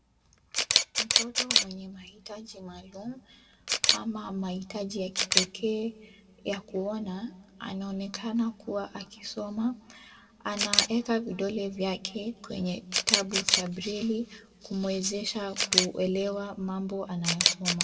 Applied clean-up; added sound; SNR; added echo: none; Camera; -1 dB; reverberation time 1.5 s.